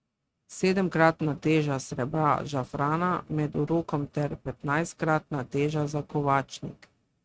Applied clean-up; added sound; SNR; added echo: neural mask model RNNoise.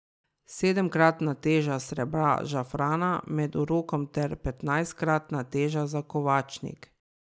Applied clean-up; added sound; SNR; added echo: none; none; none; none.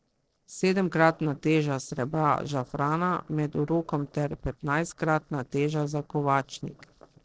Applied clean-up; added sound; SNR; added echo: neural separator model SepFormer DNS4.